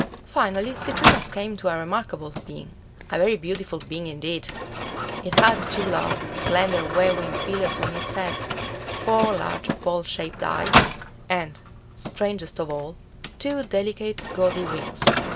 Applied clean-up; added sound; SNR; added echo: none; Mechanisms; 0 dB; none.